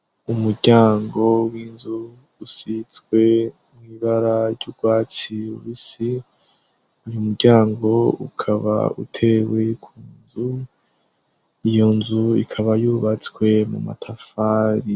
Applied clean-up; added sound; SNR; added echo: none; none; none; none.